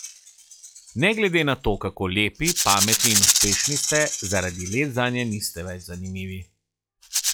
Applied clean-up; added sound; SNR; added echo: classical method log-MMSE.